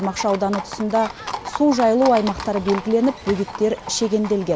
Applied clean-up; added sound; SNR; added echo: none; Livestock, farm animals, working animals; 12 dB; none.